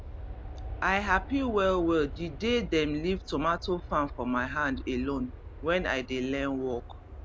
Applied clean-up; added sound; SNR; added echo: none; Aircraft; 11 dB; none.